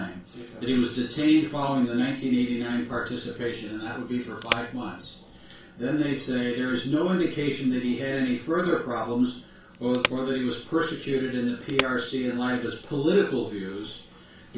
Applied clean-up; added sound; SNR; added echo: none; Wood; 7 dB; reverberation time 0.3 s.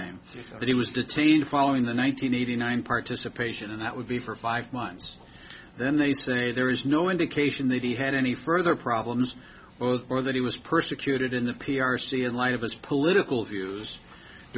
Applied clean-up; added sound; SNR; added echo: none; none; none; none.